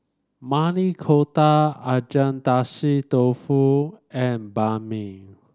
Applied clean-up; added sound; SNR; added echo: none; none; none; none.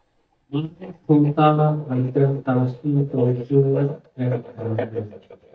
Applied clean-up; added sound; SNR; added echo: neural mask model DeepFilterNet 3.